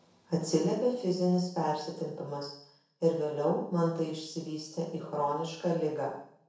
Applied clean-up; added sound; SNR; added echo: none; none; none; reverberation time 0.7 s.